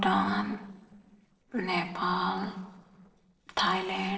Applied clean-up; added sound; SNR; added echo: neural separator model SepFormer DNS4.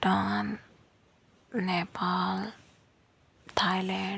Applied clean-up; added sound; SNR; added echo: none; none; none; none.